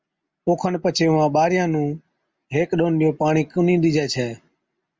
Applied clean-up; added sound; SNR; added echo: none; none; none; none.